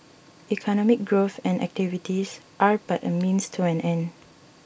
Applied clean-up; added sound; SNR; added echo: none; none; none; none.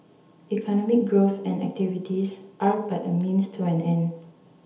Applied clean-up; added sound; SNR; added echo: none; none; none; reverberation time 0.8 s.